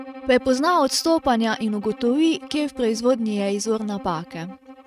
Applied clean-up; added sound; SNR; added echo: neural mask model RNNoise.